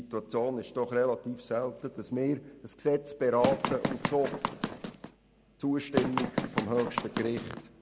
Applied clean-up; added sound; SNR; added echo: none; Run; 2 dB; none.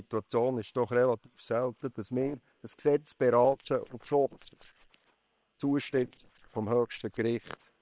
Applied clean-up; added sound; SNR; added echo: neural separator model SepFormer WHAM!.